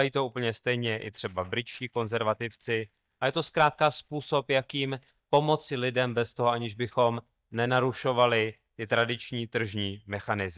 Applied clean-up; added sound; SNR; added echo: neural mask model DeepFilterNet 3.